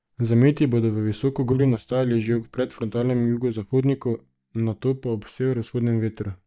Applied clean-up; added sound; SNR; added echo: neural mask model DeepFilterNet 3.